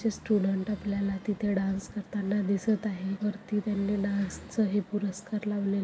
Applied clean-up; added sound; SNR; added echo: none; none; none; none.